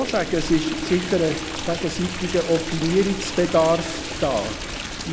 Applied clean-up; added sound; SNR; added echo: none; Stream; 7 dB; none.